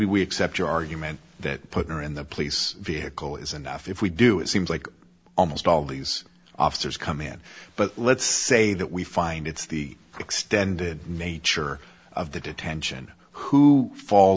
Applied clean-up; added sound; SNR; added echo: none; none; none; none.